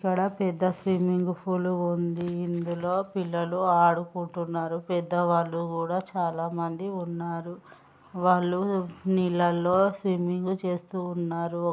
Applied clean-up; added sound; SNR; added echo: none; none; none; none.